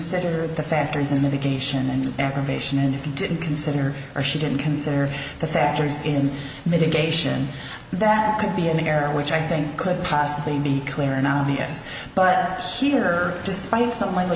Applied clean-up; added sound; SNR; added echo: none; none; none; none.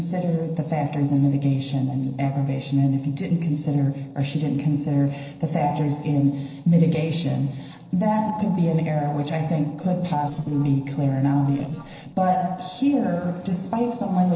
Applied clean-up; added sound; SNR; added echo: neural separator model SepFormer DNS4.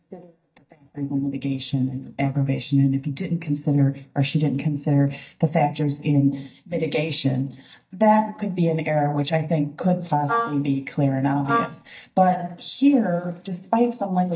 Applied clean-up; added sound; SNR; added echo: neural mask model DeepFilterNet 3.